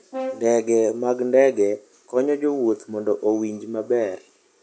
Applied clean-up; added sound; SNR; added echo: none; Brass instrument; 13 dB; none.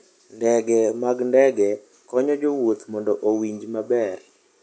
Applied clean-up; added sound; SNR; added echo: none; none; none; none.